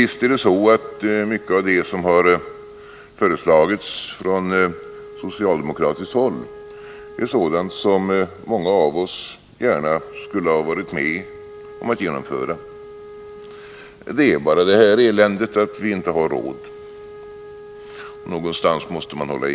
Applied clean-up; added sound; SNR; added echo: none; Wind instrument, woodwind instrument; 19 dB; none.